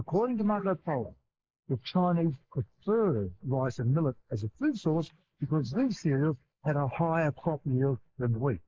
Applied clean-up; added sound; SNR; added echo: neural mask model Resemble Enhance denoiser.